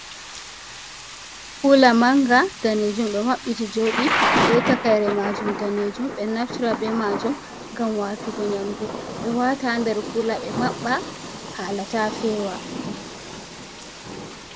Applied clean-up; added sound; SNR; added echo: none; Thunder / Rain; 6 dB; none.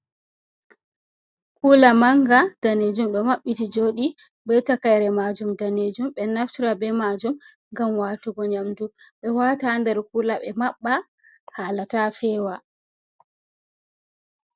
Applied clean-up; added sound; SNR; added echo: none; none; none; none.